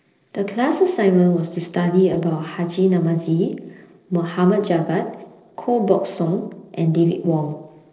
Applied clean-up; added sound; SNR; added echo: neural separator model SepFormer DNS4.